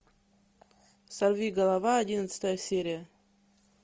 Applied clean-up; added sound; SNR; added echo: none; none; none; none.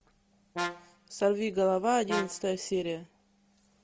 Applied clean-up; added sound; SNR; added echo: none; Brass instrument; 9 dB; none.